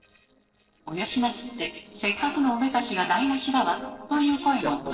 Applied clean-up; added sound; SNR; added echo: neural separator model SepFormer DNS4.